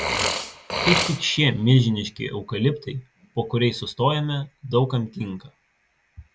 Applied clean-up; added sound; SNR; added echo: none; Burping, eructation; 7 dB; none.